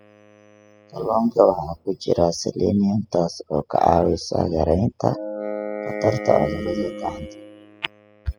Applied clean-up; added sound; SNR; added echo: classical method spectral subtraction.